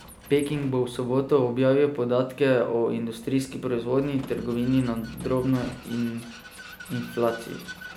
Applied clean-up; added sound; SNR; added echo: none; Vehicle; 19 dB; none.